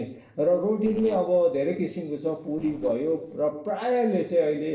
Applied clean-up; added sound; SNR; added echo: neural separator model SepFormer DNS4.